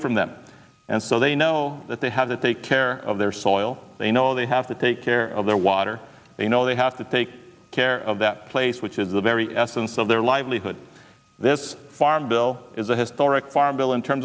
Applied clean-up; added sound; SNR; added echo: none; none; none; none.